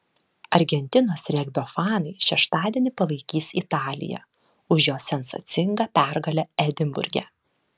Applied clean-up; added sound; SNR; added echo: none; none; none; none.